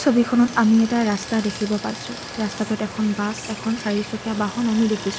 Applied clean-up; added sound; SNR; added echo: none; Stream; 12 dB; none.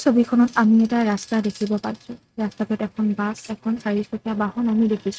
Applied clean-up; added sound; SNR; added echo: neural mask model RNNoise.